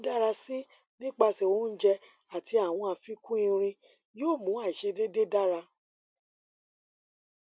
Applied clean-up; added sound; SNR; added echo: none; none; none; none.